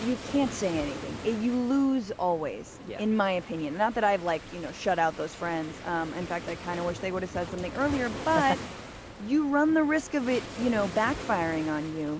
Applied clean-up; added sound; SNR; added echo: none; Waves, surf; 12 dB; none.